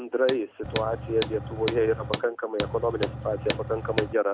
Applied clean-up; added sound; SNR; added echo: none; Engine / Truck / Car + Hammer; 7 dB; none.